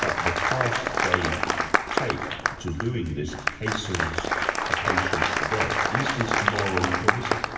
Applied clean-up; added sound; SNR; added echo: none; Applause; -5 dB; reverberation time 1.3 s.